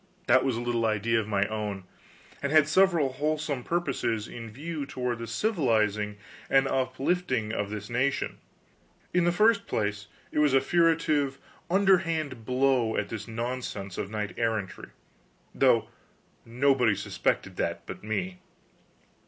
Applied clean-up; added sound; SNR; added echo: none; none; none; none.